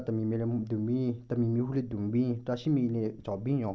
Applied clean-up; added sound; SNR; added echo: none; none; none; none.